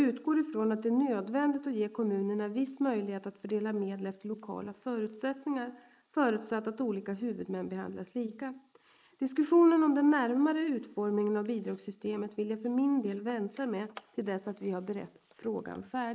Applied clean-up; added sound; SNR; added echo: neural mask model Resemble Enhance denoiser.